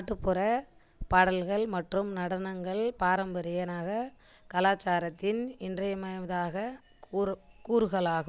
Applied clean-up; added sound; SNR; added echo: none; none; none; none.